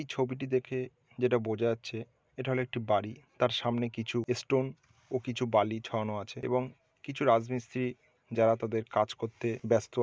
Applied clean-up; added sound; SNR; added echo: none; none; none; none.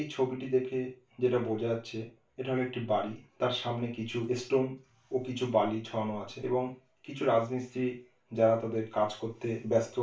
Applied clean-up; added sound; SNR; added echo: none; none; none; reverberation time 0.3 s.